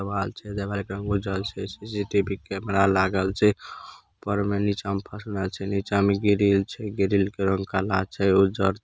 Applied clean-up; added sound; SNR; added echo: none; none; none; none.